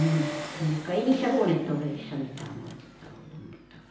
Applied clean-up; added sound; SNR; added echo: none; Engine; 12 dB; reverberation time 0.9 s.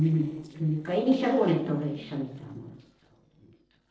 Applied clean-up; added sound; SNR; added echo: neural separator model SepFormer DNS4.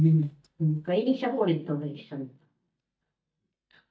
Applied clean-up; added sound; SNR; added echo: neural mask model DeepFilterNet 3.